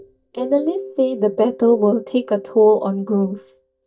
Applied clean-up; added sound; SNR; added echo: neural mask model DeepFilterNet 3.